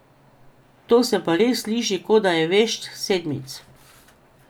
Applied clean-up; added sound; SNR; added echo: none; none; none; none.